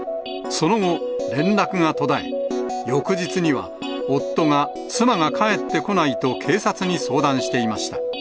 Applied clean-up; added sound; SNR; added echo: none; none; none; none.